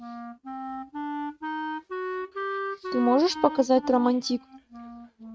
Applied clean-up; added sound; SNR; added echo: neural mask model RNNoise.